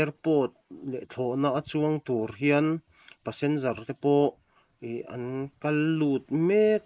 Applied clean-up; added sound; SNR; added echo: neural mask model Resemble Enhance denoiser.